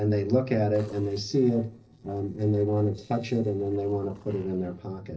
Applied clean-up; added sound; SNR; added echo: neural separator model SepFormer DNS4.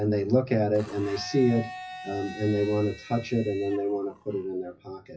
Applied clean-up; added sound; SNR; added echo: classical method WPE with log-MMSE.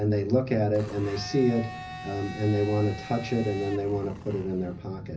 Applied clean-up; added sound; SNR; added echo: none; Domestic sounds, home sounds; 16 dB; reverberation time 0.4 s.